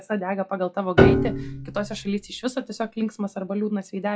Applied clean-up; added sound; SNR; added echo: classical method log-MMSE.